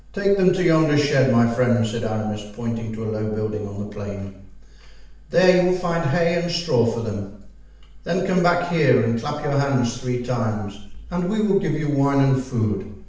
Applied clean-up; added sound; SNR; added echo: none; none; none; reverberation time 0.7 s.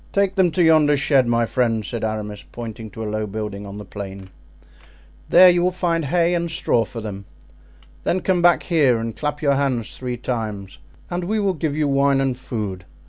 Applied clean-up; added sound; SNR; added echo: none; none; none; none.